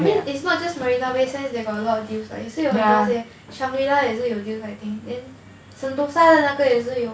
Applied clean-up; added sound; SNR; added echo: none; none; none; none.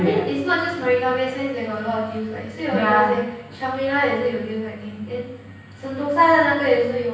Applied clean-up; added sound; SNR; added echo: none; none; none; reverberation time 0.9 s.